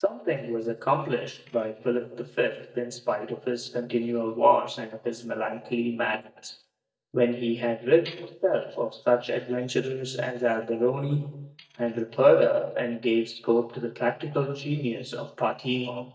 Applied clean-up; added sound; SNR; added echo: neural mask model DeepFilterNet 3.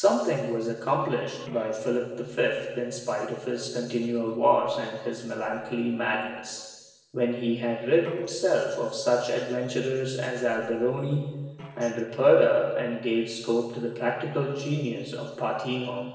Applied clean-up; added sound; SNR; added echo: neural separator model SepFormer DNS4.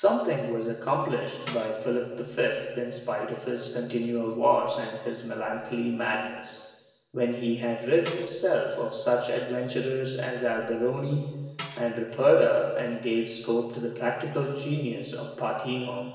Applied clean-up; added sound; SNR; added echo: none; Tambourine; 1 dB; reverberation time 1.2 s.